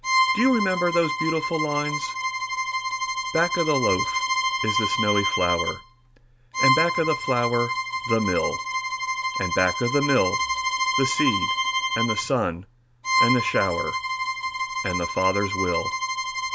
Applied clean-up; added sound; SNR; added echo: none; Bowed string instrument; -1 dB; none.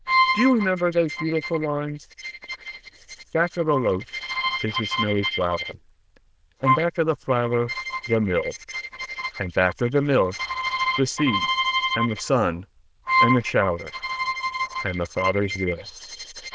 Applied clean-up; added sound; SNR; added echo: neural diffusion model UNIVERSE++.